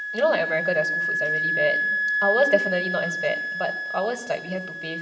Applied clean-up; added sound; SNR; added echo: none; Wind instrument, woodwind instrument; 0 dB; reverberation time 0.9 s.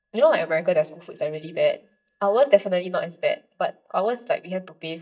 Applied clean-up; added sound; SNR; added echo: neural mask model DeepFilterNet 3.